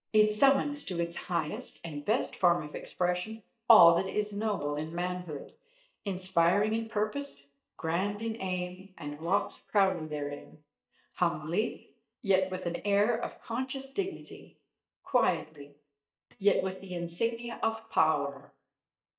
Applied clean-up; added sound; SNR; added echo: neural mask model DeepFilterNet 3.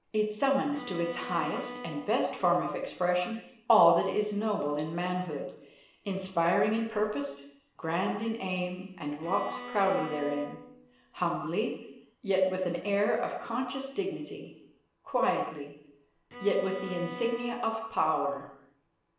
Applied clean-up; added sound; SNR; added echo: none; Bowed string instrument; 13 dB; reverberation time 0.9 s.